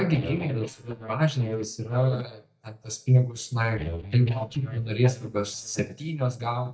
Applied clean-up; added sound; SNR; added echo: neural mask model DeepFilterNet 3.